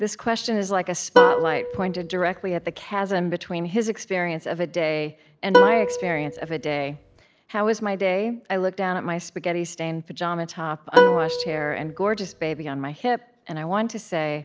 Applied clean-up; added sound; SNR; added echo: none; Plucked string instrument; -4 dB; none.